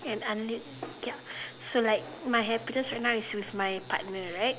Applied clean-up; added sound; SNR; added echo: none; none; none; none.